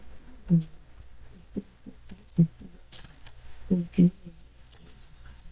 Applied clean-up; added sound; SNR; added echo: neural mask model DeepFilterNet 3.